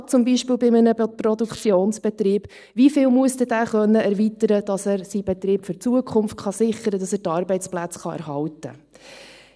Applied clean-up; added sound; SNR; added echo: neural mask model DeepFilterNet 3.